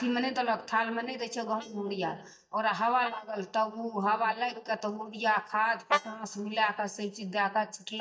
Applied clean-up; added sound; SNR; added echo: neural mask model DeepFilterNet 3.